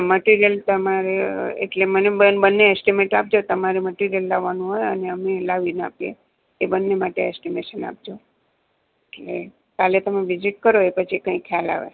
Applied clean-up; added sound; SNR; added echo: none; none; none; none.